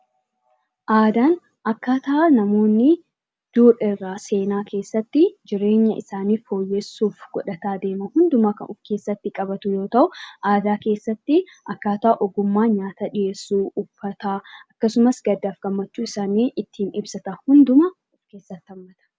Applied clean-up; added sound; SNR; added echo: none; none; none; none.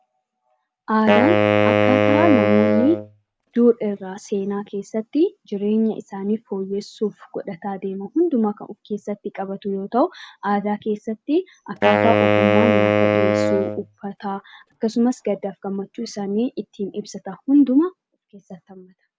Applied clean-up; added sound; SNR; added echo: none; Wind instrument, woodwind instrument; -3 dB; none.